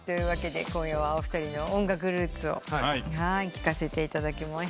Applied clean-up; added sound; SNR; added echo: none; none; none; none.